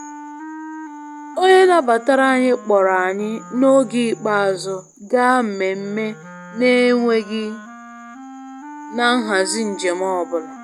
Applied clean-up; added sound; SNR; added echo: none; Wind instrument, woodwind instrument; 17 dB; none.